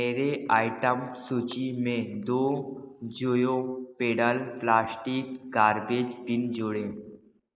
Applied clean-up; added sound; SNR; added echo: neural mask model Resemble Enhance denoiser.